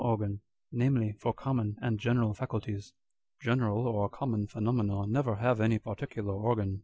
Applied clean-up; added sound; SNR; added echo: none; none; none; none.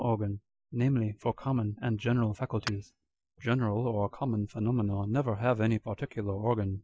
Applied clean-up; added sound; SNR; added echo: neural mask model DeepFilterNet 3.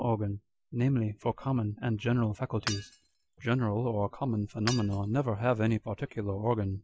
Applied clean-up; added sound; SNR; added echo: none; Shatter / Hammer; 12 dB; none.